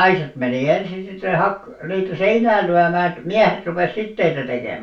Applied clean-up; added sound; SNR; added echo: none; none; none; reverberation time 0.3 s.